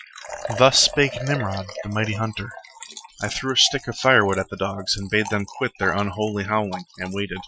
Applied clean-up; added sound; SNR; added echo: classical method Wiener filter.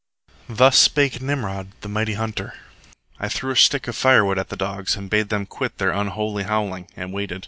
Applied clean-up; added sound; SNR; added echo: none; none; none; none.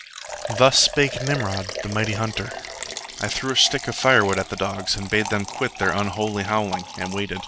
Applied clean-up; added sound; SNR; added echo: none; Liquid; 10 dB; none.